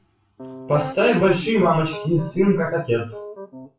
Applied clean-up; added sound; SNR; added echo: classical method WPE with log-MMSE.